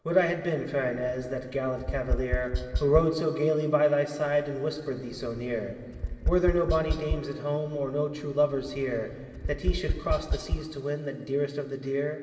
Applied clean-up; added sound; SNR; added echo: none; Tap; 5 dB; reverberation time 2.5 s.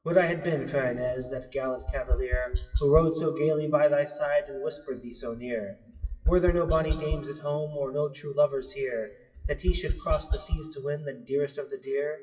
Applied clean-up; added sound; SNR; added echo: classical method WPE with log-MMSE.